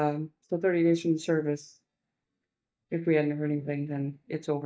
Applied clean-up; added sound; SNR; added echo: neural mask model DeepFilterNet 3.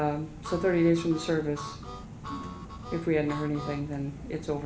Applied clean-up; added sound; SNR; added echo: none; Harmonica; 14 dB; reverberation time 0.4 s.